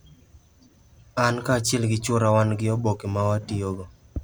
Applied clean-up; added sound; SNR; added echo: none; none; none; none.